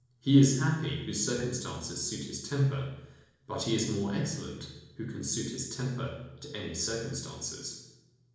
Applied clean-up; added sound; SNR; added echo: neural separator model SepFormer DNS4.